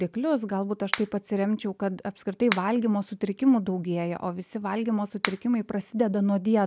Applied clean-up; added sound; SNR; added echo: none; Finger snapping; 10 dB; none.